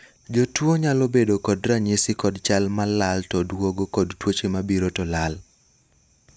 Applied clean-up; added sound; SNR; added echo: none; none; none; none.